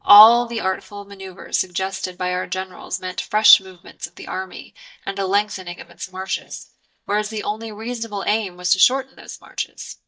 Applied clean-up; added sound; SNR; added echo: neural mask model DeepFilterNet 3.